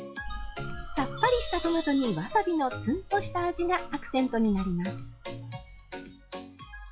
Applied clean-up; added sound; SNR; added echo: classical method log-MMSE.